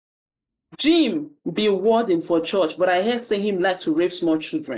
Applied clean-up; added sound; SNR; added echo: neural mask model Resemble Enhance denoiser.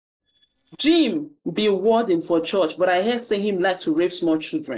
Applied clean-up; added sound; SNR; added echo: neural separator model SepFormer DNS4.